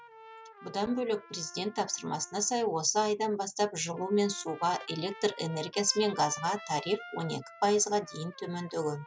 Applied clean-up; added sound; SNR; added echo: none; Trumpet; 18 dB; none.